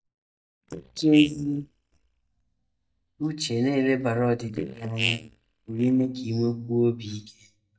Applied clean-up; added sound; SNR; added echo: neural mask model DeepFilterNet 3.